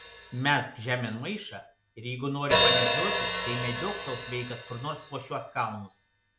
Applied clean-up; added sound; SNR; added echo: none; Hi-hat; -4 dB; none.